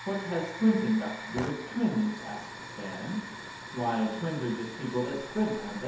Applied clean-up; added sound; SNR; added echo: none; Hiss / Fire; 11 dB; reverberation time 1.0 s.